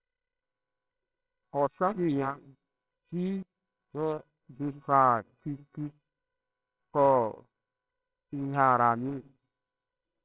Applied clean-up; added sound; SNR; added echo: neural separator model SepFormer WHAMR!.